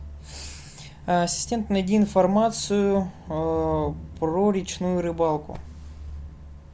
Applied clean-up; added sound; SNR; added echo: none; Thunder; 20 dB; none.